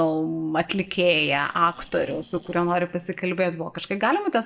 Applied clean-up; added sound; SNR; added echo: neural separator model SepFormer DNS4.